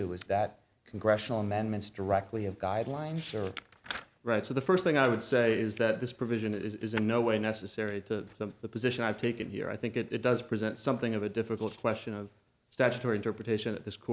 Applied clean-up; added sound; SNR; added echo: none; none; none; none.